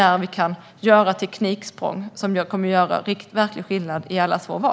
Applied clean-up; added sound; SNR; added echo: none; none; none; none.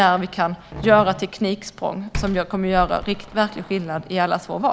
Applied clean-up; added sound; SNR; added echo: none; Slam; 14 dB; none.